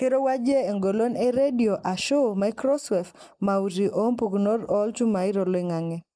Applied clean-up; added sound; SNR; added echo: neural mask model Resemble Enhance denoiser.